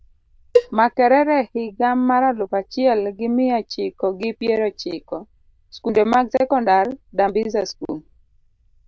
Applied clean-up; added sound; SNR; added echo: neural diffusion model UNIVERSE++.